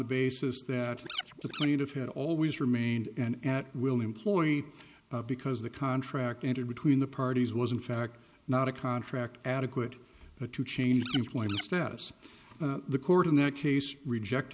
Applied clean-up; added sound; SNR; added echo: none; Scratching (performance technique); 5 dB; none.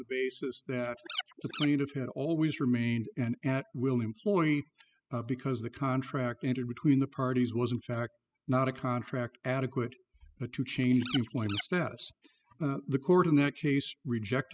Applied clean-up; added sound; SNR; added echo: classical method spectral subtraction.